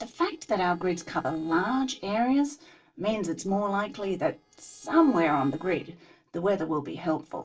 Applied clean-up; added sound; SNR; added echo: neural separator model SepFormer DNS4.